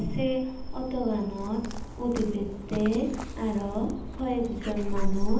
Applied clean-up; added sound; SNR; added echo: none; Dog; 1 dB; reverberation time 0.8 s.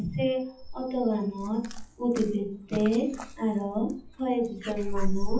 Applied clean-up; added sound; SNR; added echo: classical method WPE with log-MMSE.